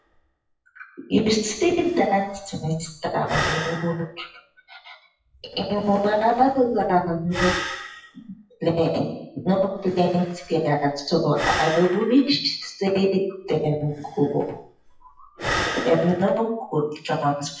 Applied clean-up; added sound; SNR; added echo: classical method WPE with log-MMSE.